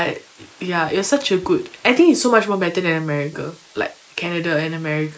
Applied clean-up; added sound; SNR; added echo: neural mask model Resemble Enhance denoiser.